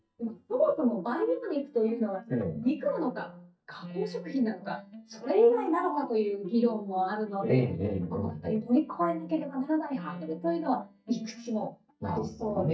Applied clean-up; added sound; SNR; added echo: neural mask model DeepFilterNet 3.